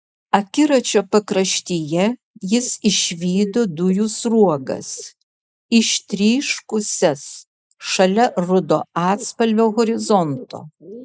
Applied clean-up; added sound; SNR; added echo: neural mask model Resemble Enhance denoiser.